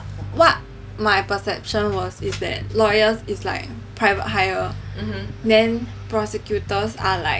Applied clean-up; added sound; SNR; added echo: none; Bass guitar; 11 dB; none.